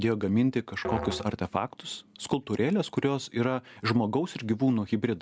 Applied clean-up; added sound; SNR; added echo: none; Musical instrument; 12 dB; none.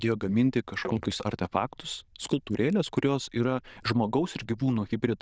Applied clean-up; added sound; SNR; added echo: neural diffusion model UNIVERSE++.